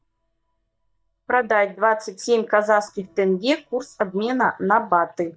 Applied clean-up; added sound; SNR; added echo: neural mask model DeepFilterNet 3.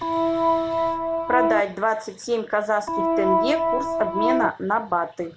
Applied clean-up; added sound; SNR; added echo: none; Organ; -4 dB; none.